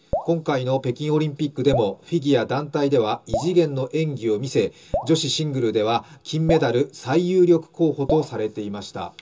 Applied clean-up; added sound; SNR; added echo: none; Drip; 12 dB; reverberation time 0.2 s.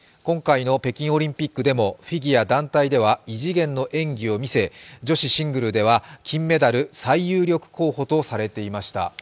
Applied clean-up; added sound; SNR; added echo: none; none; none; none.